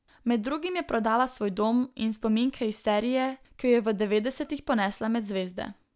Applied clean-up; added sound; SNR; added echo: none; none; none; none.